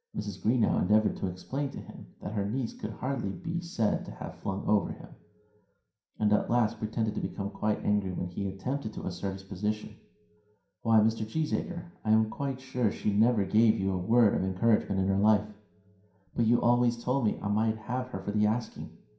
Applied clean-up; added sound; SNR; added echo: none; none; none; reverberation time 0.5 s.